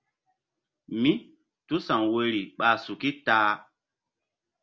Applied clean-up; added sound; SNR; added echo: none; none; none; none.